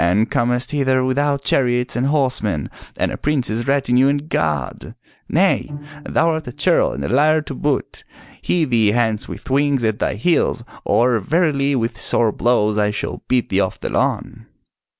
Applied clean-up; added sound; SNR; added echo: none; Bowed string instrument; 20 dB; none.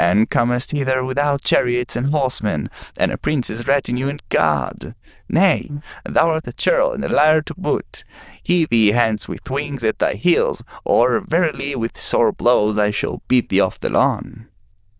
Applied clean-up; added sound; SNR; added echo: neural diffusion model UNIVERSE++.